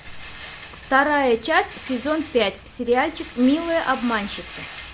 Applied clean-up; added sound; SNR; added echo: none; Rattle; 13 dB; none.